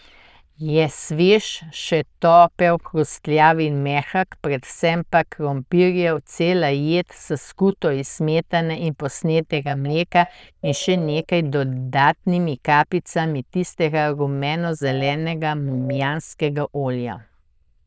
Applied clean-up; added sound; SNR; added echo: neural diffusion model UNIVERSE++.